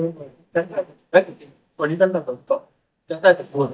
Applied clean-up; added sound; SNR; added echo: neural mask model DeepFilterNet 3.